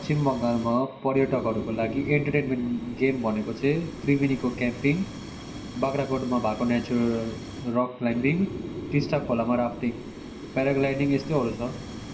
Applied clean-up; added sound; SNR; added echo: none; Fire; 11 dB; reverberation time 0.7 s.